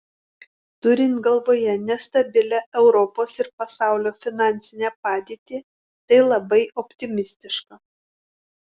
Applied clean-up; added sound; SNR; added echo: none; none; none; none.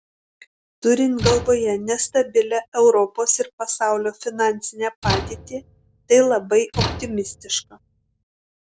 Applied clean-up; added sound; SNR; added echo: none; Slam / Tools; 8 dB; none.